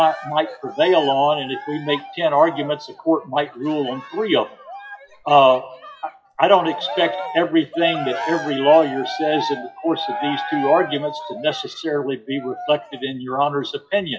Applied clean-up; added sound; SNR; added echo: classical method WPE with log-MMSE.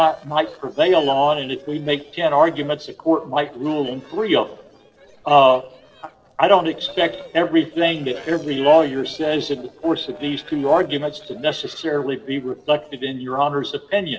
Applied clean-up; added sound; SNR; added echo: neural separator model SepFormer DNS4.